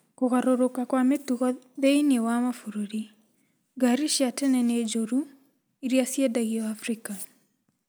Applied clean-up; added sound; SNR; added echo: none; none; none; none.